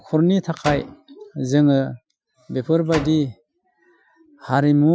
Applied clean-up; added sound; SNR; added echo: classical method Wiener filter.